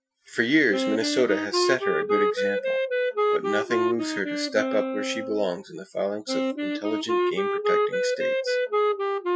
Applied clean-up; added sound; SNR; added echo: classical method Wiener filter.